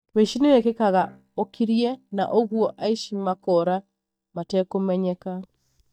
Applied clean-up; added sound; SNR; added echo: neural mask model DeepFilterNet 3.